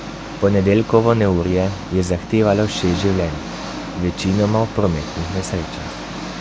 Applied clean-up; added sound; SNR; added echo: none; Engine; 11 dB; none.